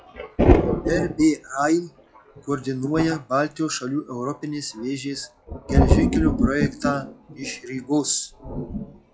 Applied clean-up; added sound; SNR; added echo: classical method log-MMSE.